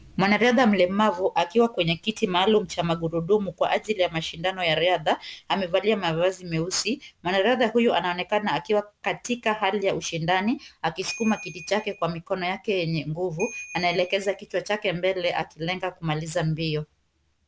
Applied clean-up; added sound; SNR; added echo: none; Ringtone / Bell; 15 dB; none.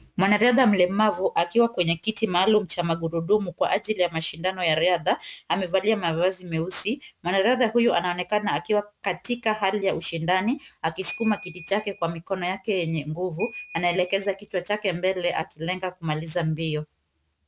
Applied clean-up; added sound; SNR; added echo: neural mask model RNNoise.